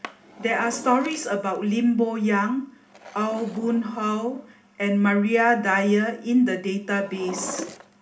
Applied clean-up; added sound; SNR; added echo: none; Drawer open or close; 18 dB; reverberation time 0.4 s.